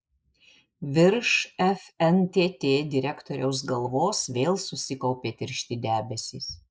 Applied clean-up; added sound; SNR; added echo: neural mask model Resemble Enhance denoiser.